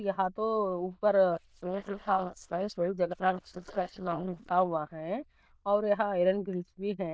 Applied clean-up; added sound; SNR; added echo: neural diffusion model UNIVERSE++.